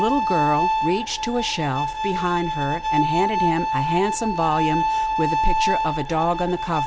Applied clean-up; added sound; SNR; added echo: none; Bowed string instrument; 0 dB; none.